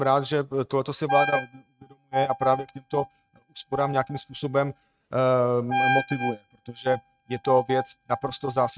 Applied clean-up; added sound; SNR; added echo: neural mask model RNNoise.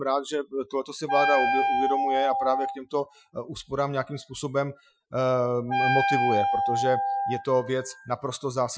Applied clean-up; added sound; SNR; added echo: classical method Wiener filter.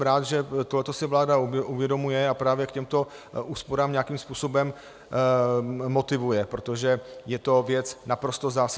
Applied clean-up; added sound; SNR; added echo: none; none; none; none.